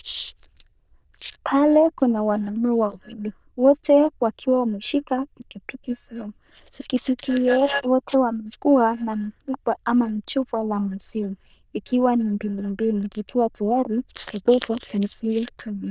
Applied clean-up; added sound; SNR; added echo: neural diffusion model UNIVERSE++.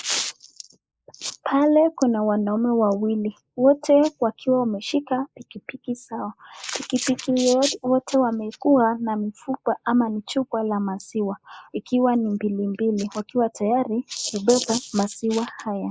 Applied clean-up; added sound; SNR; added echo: neural mask model Resemble Enhance denoiser.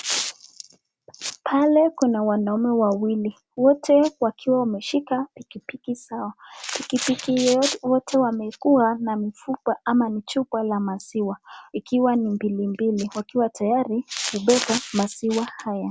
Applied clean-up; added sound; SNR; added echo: none; none; none; none.